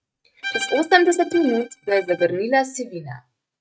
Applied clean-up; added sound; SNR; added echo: neural mask model RNNoise.